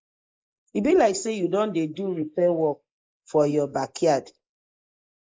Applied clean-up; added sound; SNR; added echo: neural mask model Resemble Enhance denoiser.